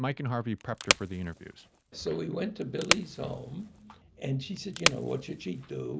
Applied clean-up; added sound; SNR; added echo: none; Wood; -1 dB; none.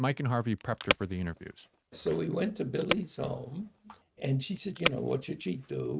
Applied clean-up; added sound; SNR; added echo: neural mask model RNNoise.